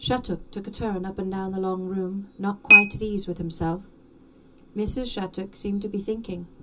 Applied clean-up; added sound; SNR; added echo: none; Chink, clink; -2 dB; reverberation time 0.2 s.